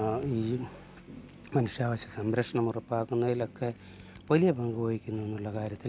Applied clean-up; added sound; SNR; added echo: none; none; none; none.